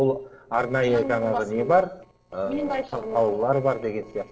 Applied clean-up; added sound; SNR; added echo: neural separator model SepFormer DNS4.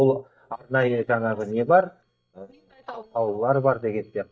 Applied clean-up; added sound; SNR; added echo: neural mask model DeepFilterNet 3.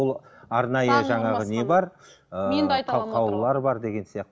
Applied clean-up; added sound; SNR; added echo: none; none; none; none.